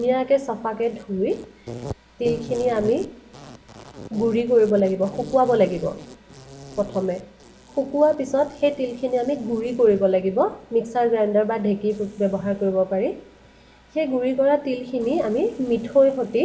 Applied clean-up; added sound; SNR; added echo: none; Insect; 19 dB; reverberation time 0.7 s.